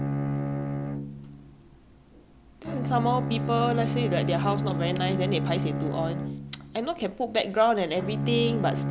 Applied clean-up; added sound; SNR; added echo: none; Bowed string instrument; 1 dB; none.